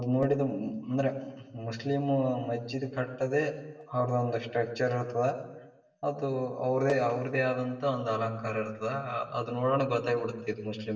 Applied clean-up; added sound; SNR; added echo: none; none; none; reverberation time 1.0 s.